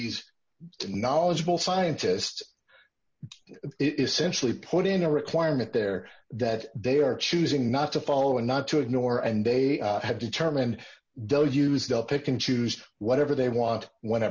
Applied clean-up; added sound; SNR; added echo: none; none; none; none.